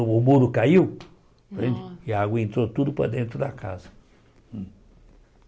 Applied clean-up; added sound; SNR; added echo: none; none; none; none.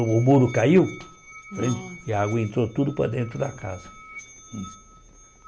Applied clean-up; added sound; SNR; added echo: none; Musical instrument; 20 dB; none.